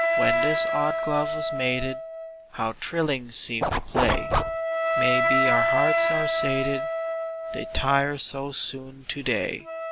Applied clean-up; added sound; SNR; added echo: none; Wind instrument, woodwind instrument + Zipper (clothing); -1 dB; none.